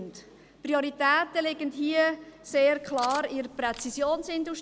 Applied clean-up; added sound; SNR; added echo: none; Cutlery, silverware; 18 dB; none.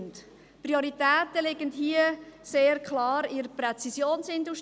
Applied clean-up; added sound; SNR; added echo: none; none; none; none.